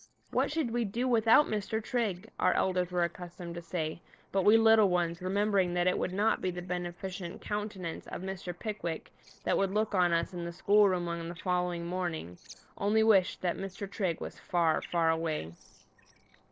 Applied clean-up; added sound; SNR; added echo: neural separator model SepFormer DNS4.